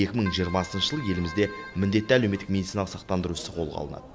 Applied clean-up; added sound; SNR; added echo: none; Keyboard (musical); 16 dB; none.